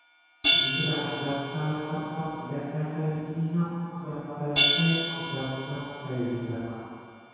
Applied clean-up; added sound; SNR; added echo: none; Hi-hat; 0 dB; reverberation time 2.0 s.